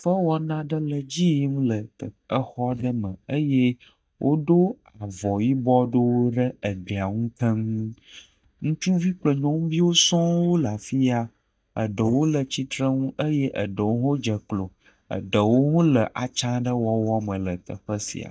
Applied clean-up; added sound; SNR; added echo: neural mask model DeepFilterNet 3.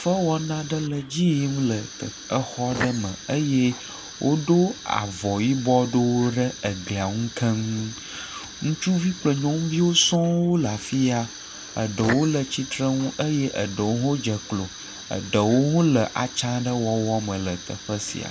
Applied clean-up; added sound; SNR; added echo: none; Fire; 14 dB; none.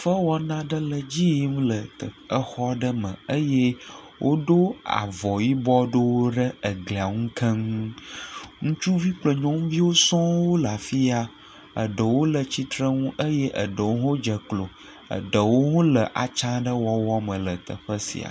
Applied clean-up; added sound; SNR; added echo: none; none; none; none.